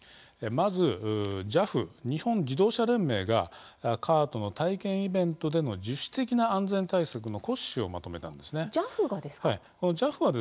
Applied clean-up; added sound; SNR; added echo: none; none; none; none.